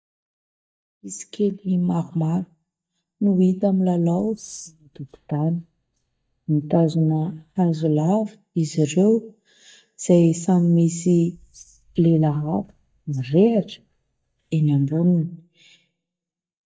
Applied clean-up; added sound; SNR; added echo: neural mask model DeepFilterNet 3.